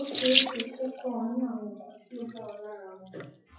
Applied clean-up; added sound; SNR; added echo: classical method WPE with log-MMSE.